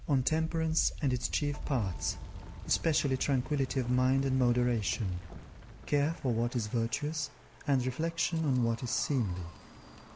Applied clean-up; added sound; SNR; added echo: none; Wind; 12 dB; none.